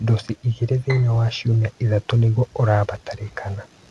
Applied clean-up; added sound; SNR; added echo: none; Bowed string instrument; 18 dB; none.